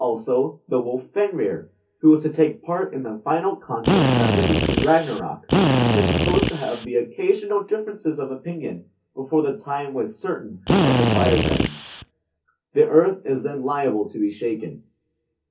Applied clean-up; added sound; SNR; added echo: none; Drill; -4 dB; reverberation time 0.3 s.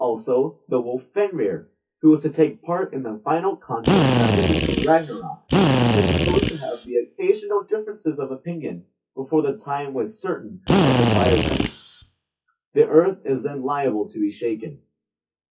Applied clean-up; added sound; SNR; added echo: classical method WPE with log-MMSE.